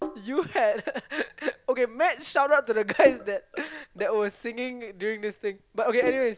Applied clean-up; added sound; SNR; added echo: none; Sink (filling or washing); 15 dB; none.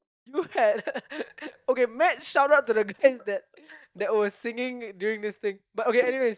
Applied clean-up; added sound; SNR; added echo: neural mask model DeepFilterNet 3.